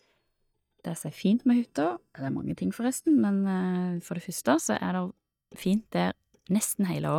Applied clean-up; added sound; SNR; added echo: neural mask model DeepFilterNet 3.